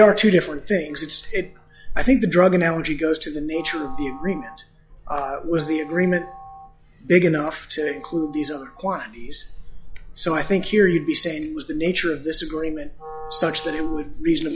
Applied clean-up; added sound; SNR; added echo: classical method log-MMSE.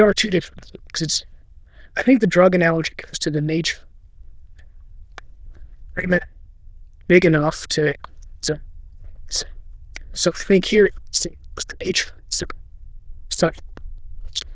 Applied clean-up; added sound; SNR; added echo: neural diffusion model UNIVERSE++.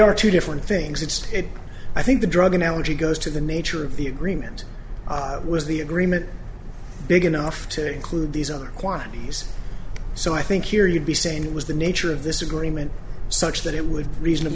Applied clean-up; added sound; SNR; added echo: none; none; none; none.